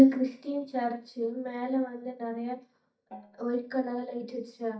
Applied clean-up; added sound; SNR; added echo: neural mask model DeepFilterNet 3.